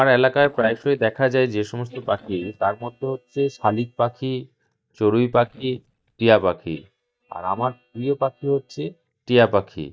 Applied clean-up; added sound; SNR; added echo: neural mask model DeepFilterNet 3.